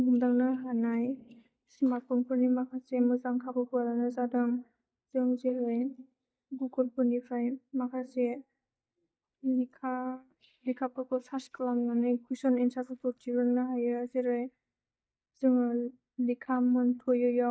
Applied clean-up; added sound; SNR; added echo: neural mask model DeepFilterNet 3.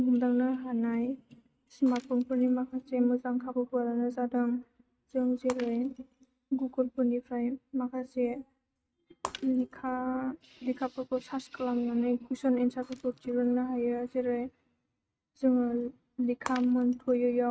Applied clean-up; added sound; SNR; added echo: neural mask model RNNoise.